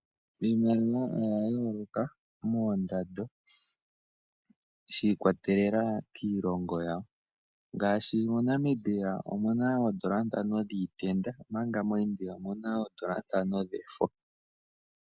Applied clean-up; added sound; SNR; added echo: none; none; none; none.